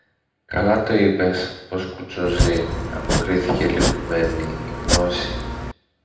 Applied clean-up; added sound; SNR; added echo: none; Domestic sounds, home sounds; 1 dB; reverberation time 0.8 s.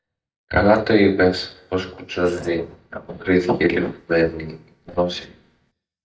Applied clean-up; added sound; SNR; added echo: neural mask model DeepFilterNet 3.